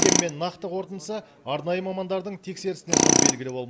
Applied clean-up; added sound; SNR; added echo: none; Tools; -4 dB; none.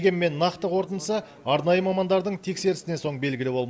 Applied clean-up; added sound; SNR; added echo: none; none; none; none.